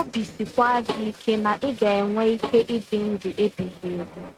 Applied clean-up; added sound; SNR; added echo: neural mask model RNNoise.